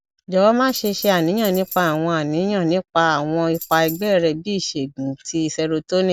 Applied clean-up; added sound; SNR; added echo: none; Tambourine; 16 dB; none.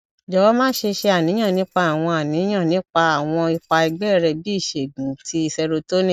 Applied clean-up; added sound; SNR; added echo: neural mask model RNNoise.